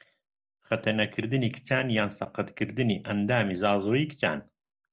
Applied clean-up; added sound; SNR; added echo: none; none; none; none.